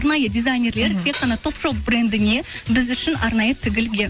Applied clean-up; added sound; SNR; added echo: none; Hi-hat; 9 dB; none.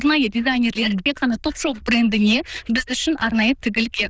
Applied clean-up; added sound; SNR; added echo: neural diffusion model UNIVERSE++.